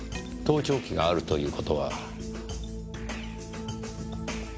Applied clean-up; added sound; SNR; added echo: none; none; none; none.